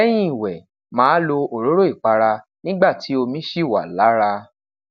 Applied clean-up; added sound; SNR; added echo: none; none; none; none.